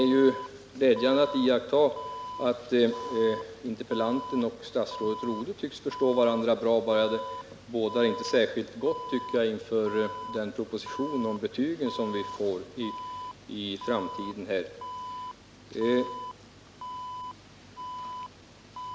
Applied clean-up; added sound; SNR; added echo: none; Alarm; 12 dB; none.